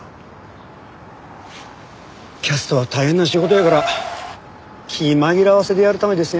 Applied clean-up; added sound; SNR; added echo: none; Car; 14 dB; none.